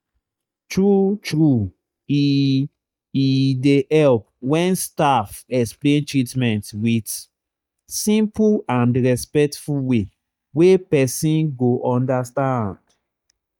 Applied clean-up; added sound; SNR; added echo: neural mask model DeepFilterNet 3.